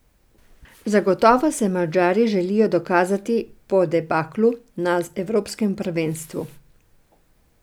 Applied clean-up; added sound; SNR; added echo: none; none; none; none.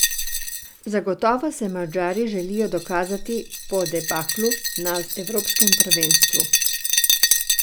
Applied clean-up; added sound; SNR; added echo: none; Glass; -3 dB; none.